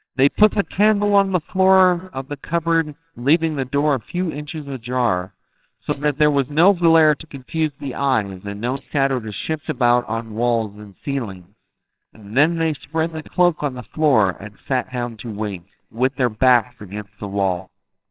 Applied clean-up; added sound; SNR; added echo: neural separator model SepFormer WHAMR!.